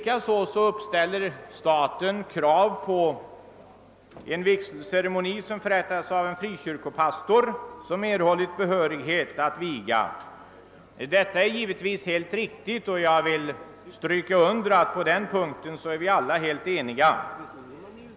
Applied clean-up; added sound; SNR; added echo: none; none; none; none.